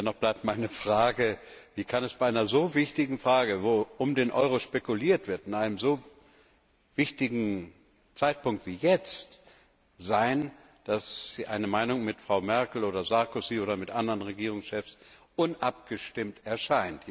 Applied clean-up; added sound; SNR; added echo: none; none; none; none.